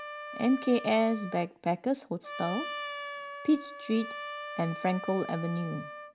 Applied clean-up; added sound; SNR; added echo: none; Trumpet; 10 dB; none.